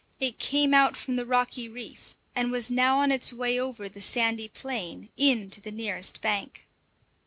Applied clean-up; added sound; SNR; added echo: none; none; none; none.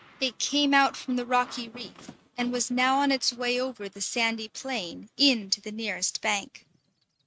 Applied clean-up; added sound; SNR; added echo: neural mask model RNNoise.